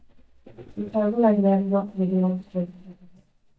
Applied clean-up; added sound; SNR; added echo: neural mask model DeepFilterNet 3.